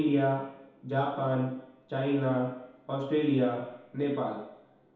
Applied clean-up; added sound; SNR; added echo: none; none; none; reverberation time 2.2 s.